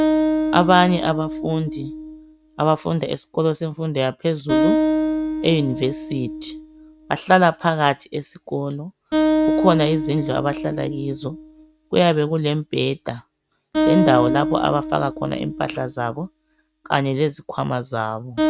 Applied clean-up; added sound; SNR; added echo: neural mask model RNNoise.